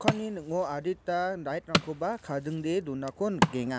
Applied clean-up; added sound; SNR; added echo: none; Wood; 2 dB; none.